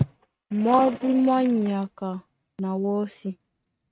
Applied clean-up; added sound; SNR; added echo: neural mask model RNNoise.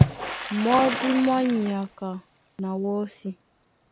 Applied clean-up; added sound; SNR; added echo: none; Water / Splash, splatter; 4 dB; none.